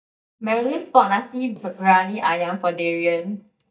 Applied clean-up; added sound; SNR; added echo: neural mask model DeepFilterNet 3.